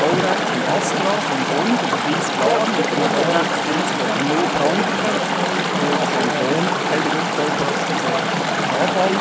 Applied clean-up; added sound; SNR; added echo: none; Chatter / Stream; -4 dB; none.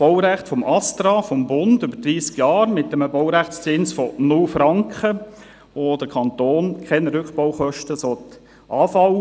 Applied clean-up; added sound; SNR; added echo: none; none; none; none.